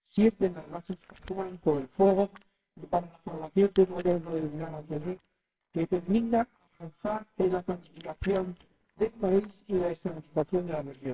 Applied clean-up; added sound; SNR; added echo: neural separator model SepFormer WHAMR!.